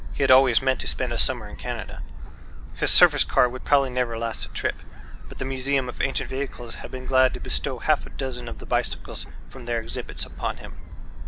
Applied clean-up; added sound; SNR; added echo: none; Gull, seagull; 3 dB; none.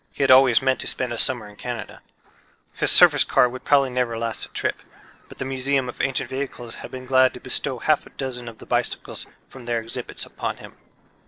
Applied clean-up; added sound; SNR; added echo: neural separator model SepFormer DNS4.